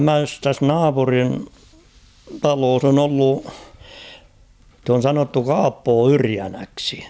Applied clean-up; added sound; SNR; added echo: none; none; none; none.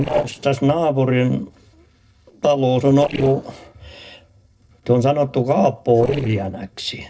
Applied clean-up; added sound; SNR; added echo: neural separator model SepFormer DNS4.